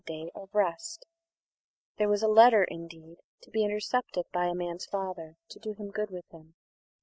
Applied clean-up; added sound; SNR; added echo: neural mask model DeepFilterNet 3.